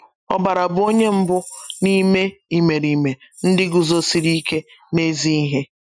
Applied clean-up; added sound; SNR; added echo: classical method Wiener filter.